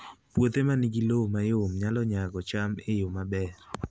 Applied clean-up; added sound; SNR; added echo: none; none; none; none.